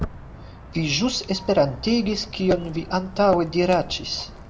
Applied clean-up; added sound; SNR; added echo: none; Walk, footsteps; 14 dB; reverberation time 0.4 s.